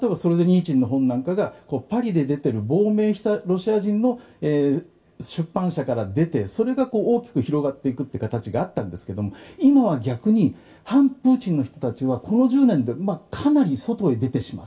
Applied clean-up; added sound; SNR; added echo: none; none; none; reverberation time 0.2 s.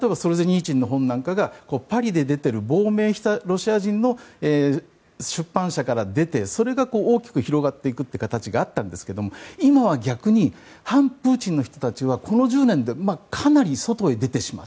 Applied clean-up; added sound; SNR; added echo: none; none; none; none.